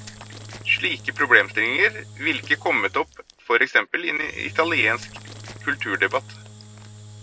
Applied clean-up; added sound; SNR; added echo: none; Engine / Drill; 17 dB; none.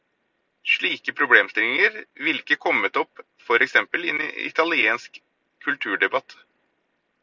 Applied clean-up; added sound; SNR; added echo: none; none; none; none.